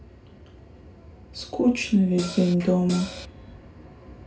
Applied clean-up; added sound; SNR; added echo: none; Cymbal; 10 dB; reverberation time 0.3 s.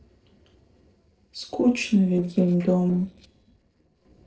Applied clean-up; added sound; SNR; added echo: neural separator model SepFormer DNS4.